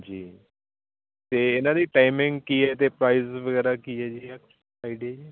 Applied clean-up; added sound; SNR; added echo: none; none; none; none.